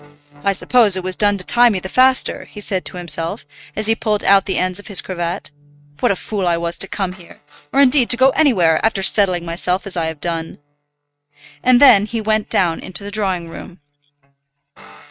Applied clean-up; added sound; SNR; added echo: neural mask model RNNoise.